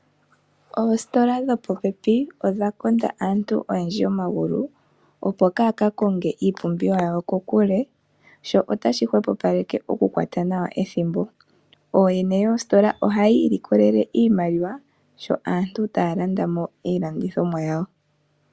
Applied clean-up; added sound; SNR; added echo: none; none; none; none.